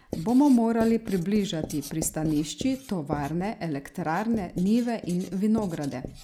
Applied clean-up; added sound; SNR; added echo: none; Writing; 14 dB; none.